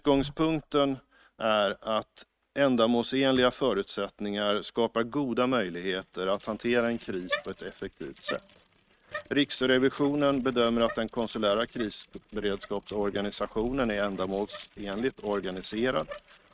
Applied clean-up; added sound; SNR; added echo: neural mask model RNNoise.